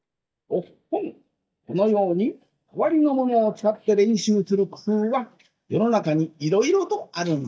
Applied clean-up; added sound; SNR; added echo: neural mask model DeepFilterNet 3.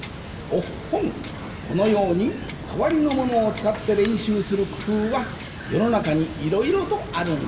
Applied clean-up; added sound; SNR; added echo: none; Wind / Boat, Water vehicle; 10 dB; reverberation time 1.6 s.